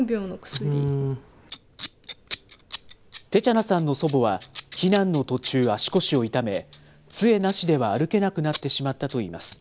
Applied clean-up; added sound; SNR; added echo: none; Scissors; 10 dB; none.